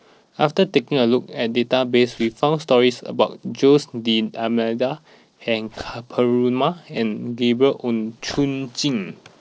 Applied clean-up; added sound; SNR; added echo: neural separator model SepFormer DNS4.